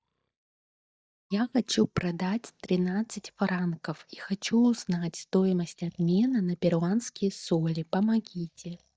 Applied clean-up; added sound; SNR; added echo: neural mask model DeepFilterNet 3.